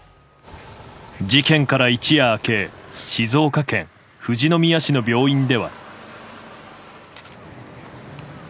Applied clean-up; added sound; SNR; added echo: none; none; none; none.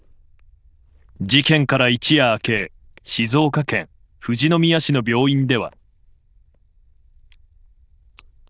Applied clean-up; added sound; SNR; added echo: neural diffusion model UNIVERSE++.